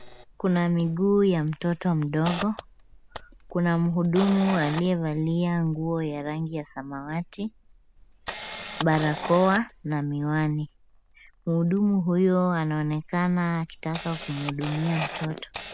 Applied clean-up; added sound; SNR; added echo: none; Camera; 14 dB; none.